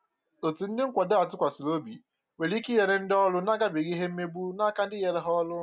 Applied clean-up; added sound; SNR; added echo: none; none; none; none.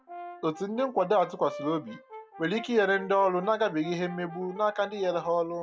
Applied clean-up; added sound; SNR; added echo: none; Brass instrument; 16 dB; none.